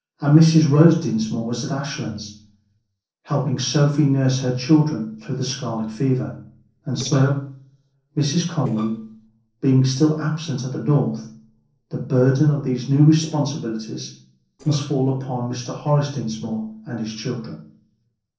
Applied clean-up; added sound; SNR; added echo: neural separator model SepFormer DNS4.